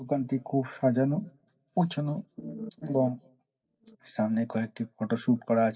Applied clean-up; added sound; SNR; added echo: neural mask model DeepFilterNet 3.